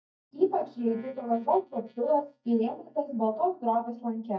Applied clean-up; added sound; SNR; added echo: neural mask model DeepFilterNet 3.